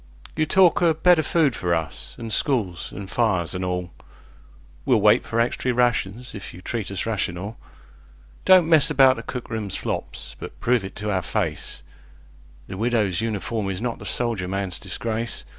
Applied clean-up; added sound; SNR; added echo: none; none; none; none.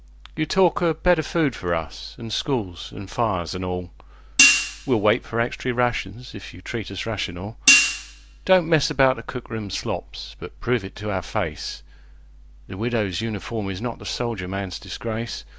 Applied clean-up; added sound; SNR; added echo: none; Hi-hat; -2 dB; none.